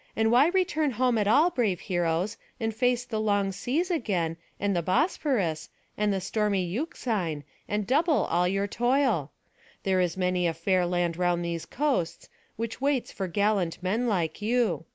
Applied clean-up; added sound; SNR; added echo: none; none; none; none.